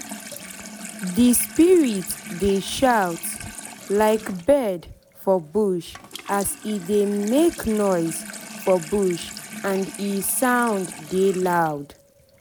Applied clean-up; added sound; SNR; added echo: none; Sink (filling or washing) / Water tap, faucet; 16 dB; none.